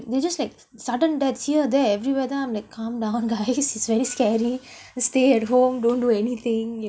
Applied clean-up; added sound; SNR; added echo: none; none; none; none.